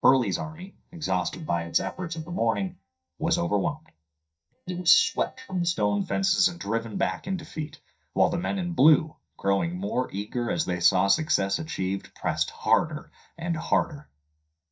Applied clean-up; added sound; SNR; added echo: neural mask model DeepFilterNet 3.